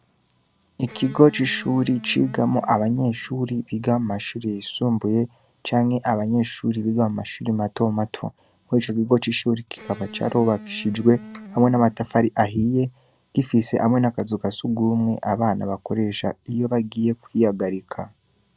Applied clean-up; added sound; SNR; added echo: none; Electric guitar; 18 dB; none.